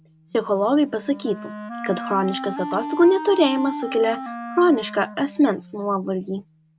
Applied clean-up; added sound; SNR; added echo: none; Wind instrument, woodwind instrument; 11 dB; none.